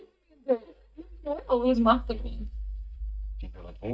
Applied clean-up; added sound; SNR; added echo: neural mask model DeepFilterNet 3.